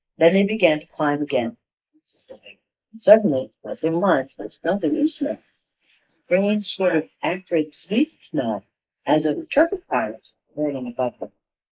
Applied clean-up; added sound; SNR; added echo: neural mask model Resemble Enhance denoiser.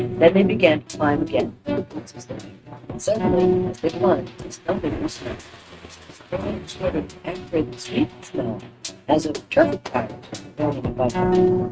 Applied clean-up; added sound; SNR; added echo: neural mask model RNNoise.